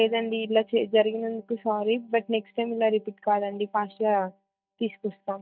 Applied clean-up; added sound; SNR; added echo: neural mask model DeepFilterNet 3.